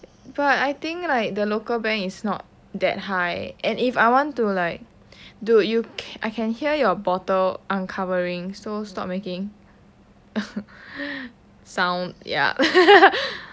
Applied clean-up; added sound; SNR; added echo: none; none; none; none.